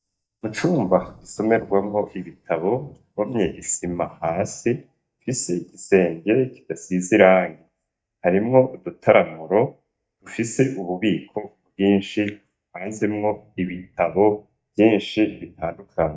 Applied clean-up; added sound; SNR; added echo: neural mask model DeepFilterNet 3.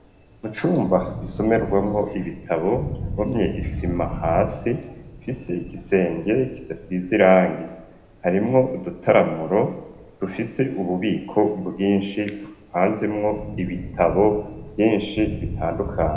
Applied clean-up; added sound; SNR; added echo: none; Thunder / Rain; 12 dB; reverberation time 0.9 s.